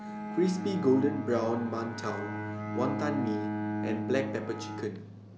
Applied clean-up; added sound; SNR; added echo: none; Bowed string instrument; 4 dB; none.